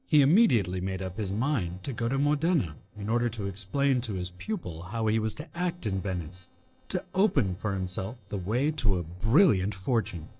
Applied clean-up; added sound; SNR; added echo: neural separator model SepFormer DNS4.